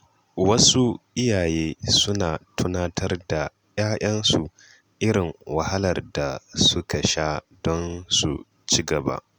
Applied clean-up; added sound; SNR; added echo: none; none; none; none.